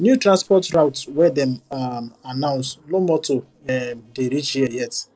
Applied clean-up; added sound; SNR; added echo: neural separator model SepFormer DNS4.